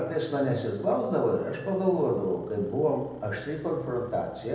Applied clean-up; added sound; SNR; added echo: none; Engine starting; 20 dB; reverberation time 0.9 s.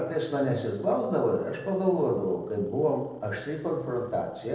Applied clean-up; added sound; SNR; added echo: neural separator model SepFormer DNS4.